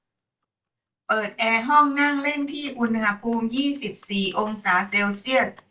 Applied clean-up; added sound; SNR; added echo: neural mask model DeepFilterNet 3.